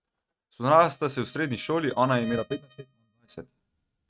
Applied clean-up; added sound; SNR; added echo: neural mask model RNNoise.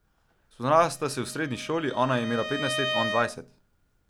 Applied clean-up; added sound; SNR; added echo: none; Bowed string instrument; 7 dB; none.